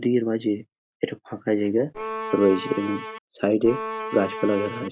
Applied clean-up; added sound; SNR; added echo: none; Bowed string instrument; 8 dB; none.